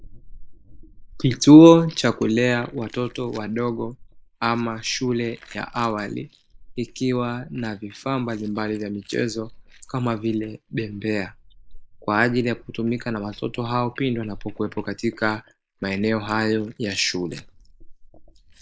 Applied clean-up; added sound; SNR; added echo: neural mask model Resemble Enhance denoiser.